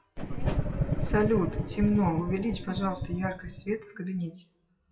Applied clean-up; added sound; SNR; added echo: classical method WPE with log-MMSE.